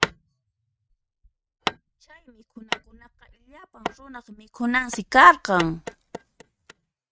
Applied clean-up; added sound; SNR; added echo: neural mask model RNNoise.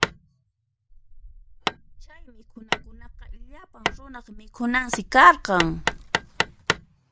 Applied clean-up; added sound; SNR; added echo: none; Hammer; 6 dB; none.